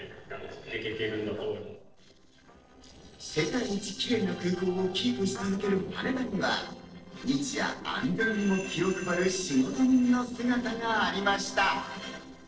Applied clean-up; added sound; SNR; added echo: neural separator model SepFormer DNS4.